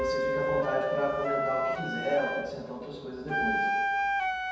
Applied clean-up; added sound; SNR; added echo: none; Wind instrument, woodwind instrument; -3 dB; reverberation time 1.2 s.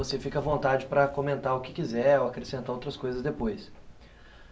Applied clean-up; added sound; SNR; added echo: none; none; none; none.